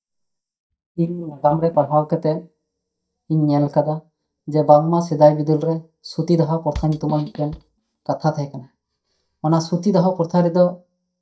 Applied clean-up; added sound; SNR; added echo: neural mask model DeepFilterNet 3.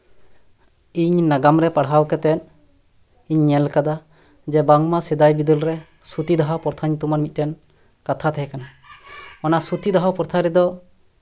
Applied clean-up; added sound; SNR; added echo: none; none; none; none.